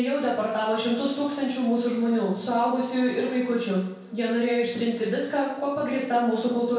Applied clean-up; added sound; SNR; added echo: none; none; none; reverberation time 0.7 s.